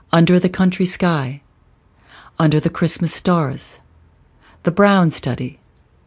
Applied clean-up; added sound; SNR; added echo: none; none; none; none.